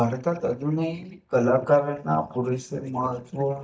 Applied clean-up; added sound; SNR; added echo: neural mask model DeepFilterNet 3.